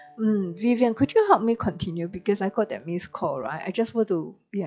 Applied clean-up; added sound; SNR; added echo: classical method log-MMSE.